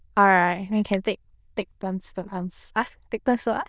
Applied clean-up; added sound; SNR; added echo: neural diffusion model UNIVERSE++.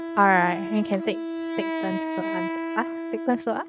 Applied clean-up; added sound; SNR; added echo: neural mask model RNNoise.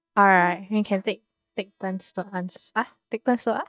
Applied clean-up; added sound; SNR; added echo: neural mask model DeepFilterNet 3.